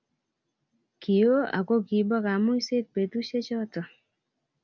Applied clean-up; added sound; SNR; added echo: none; none; none; none.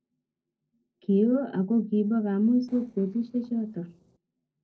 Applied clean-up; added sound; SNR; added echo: neural separator model SepFormer DNS4.